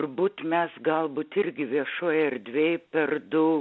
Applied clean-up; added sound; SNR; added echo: none; none; none; none.